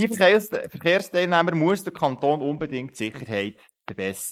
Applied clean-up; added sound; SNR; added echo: neural mask model Resemble Enhance denoiser.